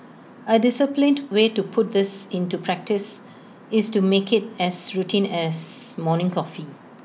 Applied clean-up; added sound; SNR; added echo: none; none; none; none.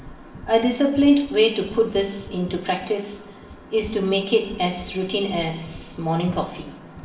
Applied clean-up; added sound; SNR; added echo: none; Run; 19 dB; reverberation time 1.0 s.